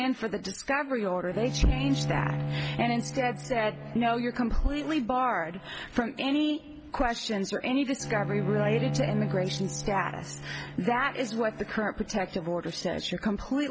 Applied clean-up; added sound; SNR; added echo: none; Bowed string instrument; 8 dB; none.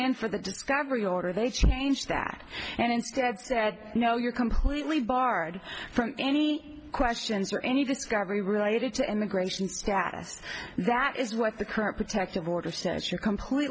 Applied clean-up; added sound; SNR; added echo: none; none; none; none.